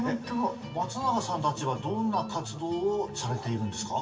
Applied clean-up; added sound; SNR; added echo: none; Bark; 19 dB; reverberation time 1.9 s.